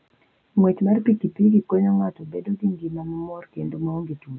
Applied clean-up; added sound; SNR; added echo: none; none; none; none.